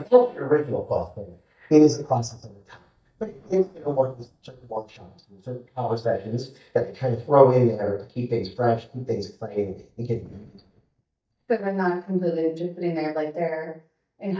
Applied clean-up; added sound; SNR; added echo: neural mask model DeepFilterNet 3.